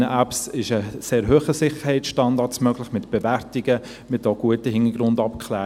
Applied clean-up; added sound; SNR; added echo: none; none; none; none.